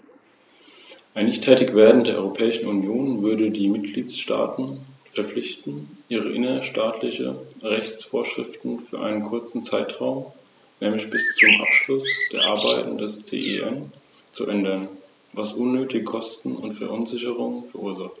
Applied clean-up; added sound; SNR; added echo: neural mask model Resemble Enhance denoiser.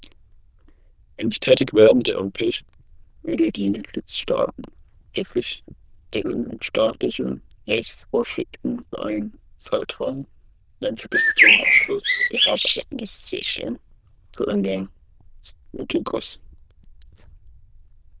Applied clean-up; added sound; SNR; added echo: neural diffusion model UNIVERSE++.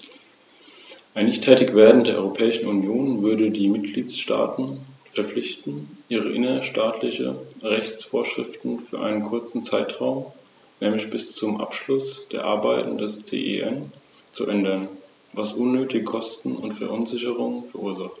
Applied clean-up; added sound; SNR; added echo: none; none; none; none.